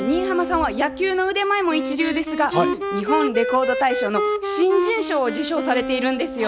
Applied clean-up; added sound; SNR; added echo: none; Wind instrument, woodwind instrument; 4 dB; none.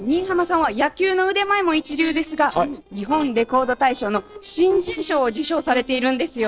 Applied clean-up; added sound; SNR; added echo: neural separator model SepFormer DNS4.